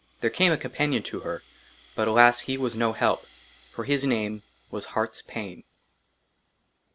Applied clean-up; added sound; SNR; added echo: none; Rattle (instrument); 12 dB; none.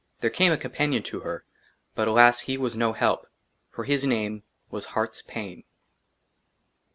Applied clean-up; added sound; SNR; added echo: none; none; none; none.